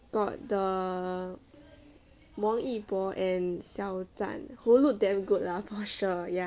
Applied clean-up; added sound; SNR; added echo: none; none; none; none.